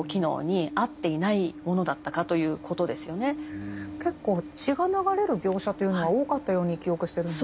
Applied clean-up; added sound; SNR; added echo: none; Train; 15 dB; none.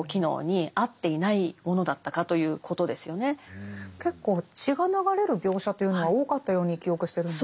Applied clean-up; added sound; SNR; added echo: none; none; none; none.